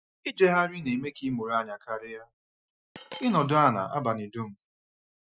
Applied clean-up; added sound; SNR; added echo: classical method Wiener filter.